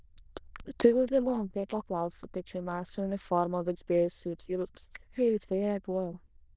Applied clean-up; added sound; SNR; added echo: neural diffusion model UNIVERSE++.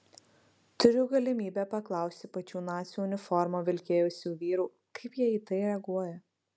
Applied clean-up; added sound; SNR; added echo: none; none; none; none.